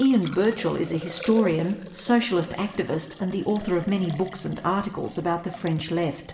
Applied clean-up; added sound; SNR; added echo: none; Liquid; 16 dB; reverberation time 0.8 s.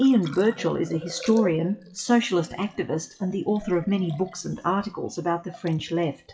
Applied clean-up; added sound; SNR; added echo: classical method WPE with log-MMSE.